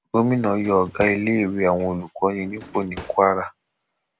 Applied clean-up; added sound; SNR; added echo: none; Drawer open or close; 19 dB; none.